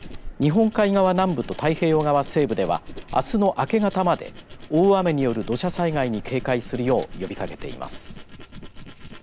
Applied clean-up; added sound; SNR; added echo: none; Tools; 15 dB; none.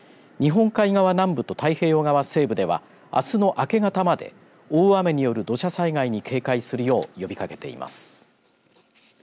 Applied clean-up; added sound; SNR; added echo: none; none; none; none.